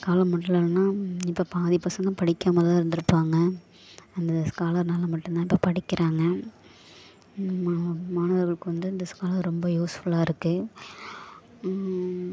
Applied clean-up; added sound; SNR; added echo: none; none; none; none.